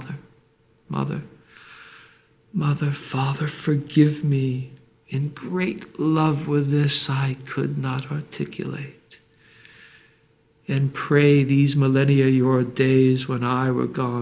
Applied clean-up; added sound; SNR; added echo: none; none; none; none.